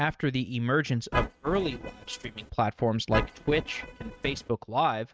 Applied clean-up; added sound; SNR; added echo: neural mask model RNNoise.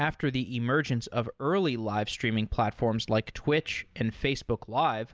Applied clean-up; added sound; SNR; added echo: none; none; none; none.